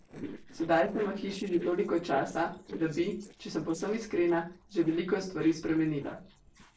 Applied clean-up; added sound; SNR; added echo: neural separator model SepFormer DNS4.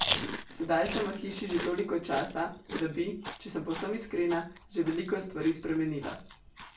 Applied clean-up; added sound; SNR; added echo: none; Chewing, mastication; 2 dB; reverberation time 0.3 s.